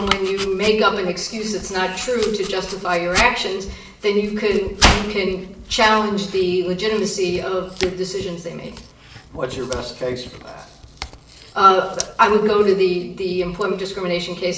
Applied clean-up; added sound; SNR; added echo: none; Domestic sounds, home sounds; 9 dB; reverberation time 0.7 s.